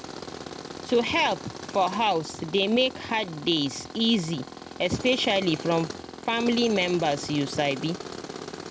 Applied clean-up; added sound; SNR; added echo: none; Tools; 12 dB; none.